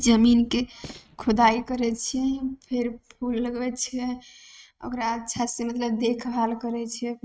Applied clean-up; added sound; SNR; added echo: neural mask model RNNoise.